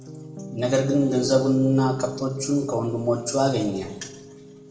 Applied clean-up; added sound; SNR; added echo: none; Piano; 12 dB; reverberation time 0.8 s.